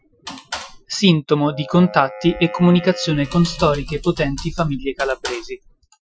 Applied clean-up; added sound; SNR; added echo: classical method Wiener filter.